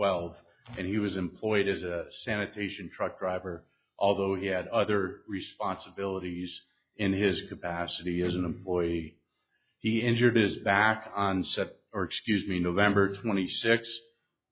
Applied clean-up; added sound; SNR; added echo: classical method log-MMSE.